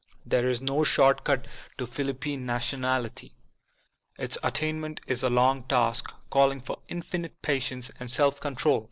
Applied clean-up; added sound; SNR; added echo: none; none; none; none.